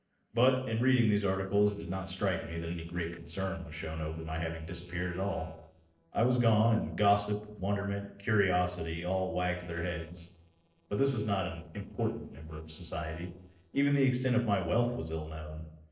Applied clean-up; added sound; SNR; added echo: neural separator model SepFormer DNS4.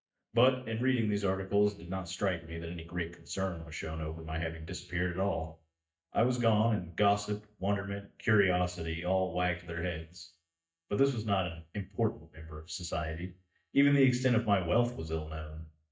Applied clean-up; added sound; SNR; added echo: neural mask model DeepFilterNet 3.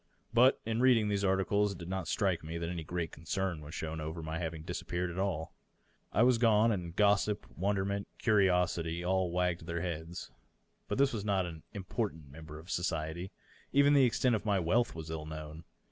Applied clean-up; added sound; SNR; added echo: none; none; none; none.